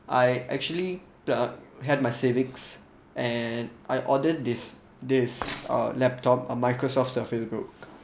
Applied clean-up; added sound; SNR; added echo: none; none; none; none.